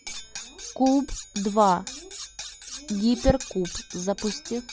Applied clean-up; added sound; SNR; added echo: none; Cutlery, silverware; 13 dB; none.